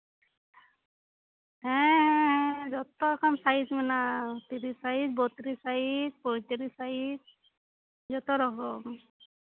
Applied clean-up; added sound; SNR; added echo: none; none; none; none.